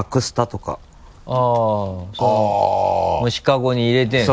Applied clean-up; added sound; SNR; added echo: none; none; none; none.